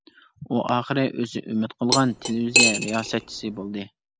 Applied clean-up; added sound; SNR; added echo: none; Cutlery, silverware; -2 dB; none.